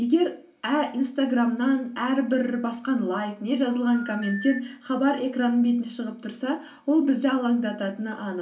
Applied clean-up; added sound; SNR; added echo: none; Telephone; 16 dB; reverberation time 0.2 s.